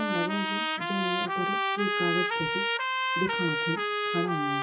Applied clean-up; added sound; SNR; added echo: none; Trumpet; -4 dB; reverberation time 0.2 s.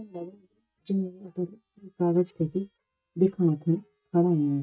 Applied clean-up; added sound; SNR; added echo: neural mask model DeepFilterNet 3.